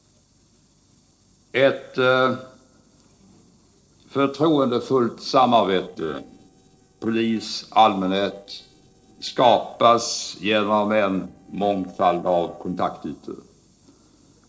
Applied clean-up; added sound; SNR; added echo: neural separator model SepFormer DNS4.